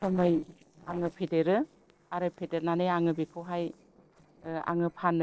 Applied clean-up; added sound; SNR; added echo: neural separator model SepFormer DNS4.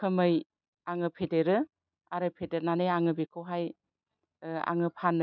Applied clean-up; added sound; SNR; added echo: none; none; none; none.